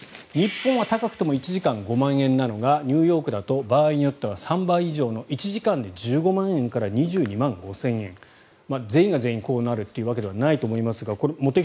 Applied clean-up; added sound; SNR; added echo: none; none; none; none.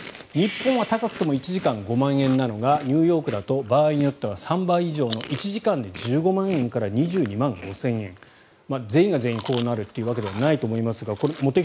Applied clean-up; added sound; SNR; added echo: none; Chewing, mastication; 18 dB; none.